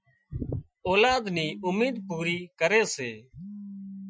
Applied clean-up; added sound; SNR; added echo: classical method Wiener filter.